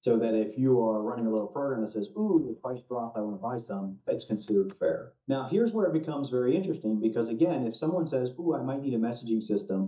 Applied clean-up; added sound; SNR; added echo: neural mask model DeepFilterNet 3.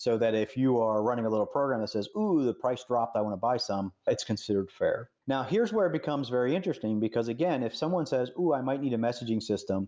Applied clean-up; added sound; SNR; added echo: none; none; none; none.